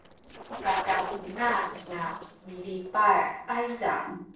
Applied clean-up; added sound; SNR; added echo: neural separator model SepFormer DNS4.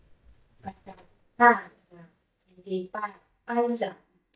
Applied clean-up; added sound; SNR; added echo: neural mask model DeepFilterNet 3.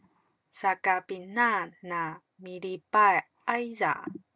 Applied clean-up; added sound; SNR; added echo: none; none; none; none.